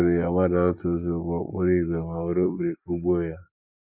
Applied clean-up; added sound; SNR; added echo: neural mask model Resemble Enhance denoiser.